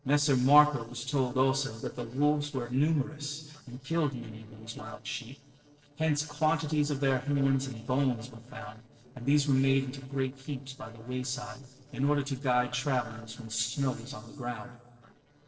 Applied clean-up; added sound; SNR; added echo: neural separator model SepFormer DNS4.